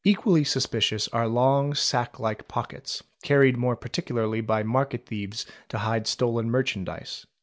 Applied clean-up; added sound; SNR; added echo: none; none; none; none.